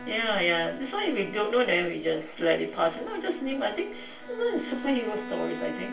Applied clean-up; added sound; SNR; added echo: none; Bowed string instrument; 13 dB; reverberation time 0.3 s.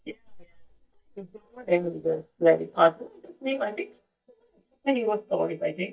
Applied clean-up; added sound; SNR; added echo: neural mask model DeepFilterNet 3.